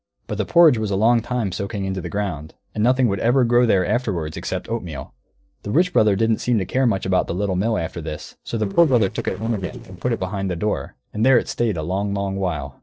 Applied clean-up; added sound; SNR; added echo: neural separator model SepFormer DNS4.